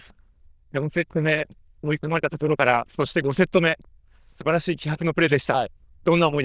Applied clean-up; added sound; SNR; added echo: neural diffusion model UNIVERSE++.